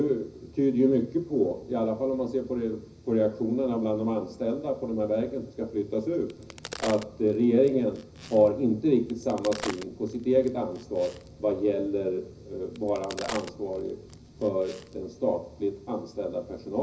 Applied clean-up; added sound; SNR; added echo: none; Crack; 16 dB; reverberation time 0.4 s.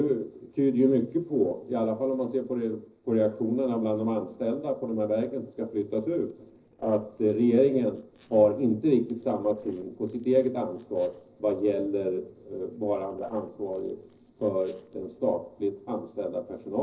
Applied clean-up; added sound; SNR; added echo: neural separator model SepFormer DNS4.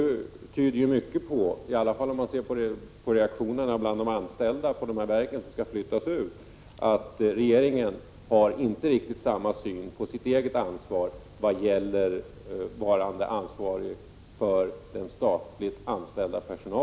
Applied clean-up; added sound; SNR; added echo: none; none; none; none.